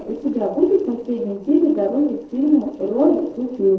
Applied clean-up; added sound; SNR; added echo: neural separator model SepFormer DNS4.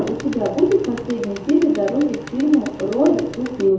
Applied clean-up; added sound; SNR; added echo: none; Tools; 20 dB; reverberation time 2.3 s.